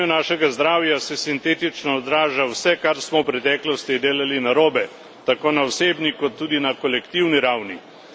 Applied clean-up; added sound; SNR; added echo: none; none; none; none.